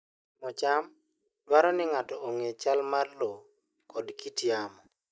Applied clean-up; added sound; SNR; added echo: neural mask model DeepFilterNet 3.